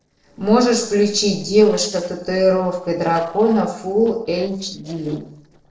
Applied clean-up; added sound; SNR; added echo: neural separator model SepFormer DNS4.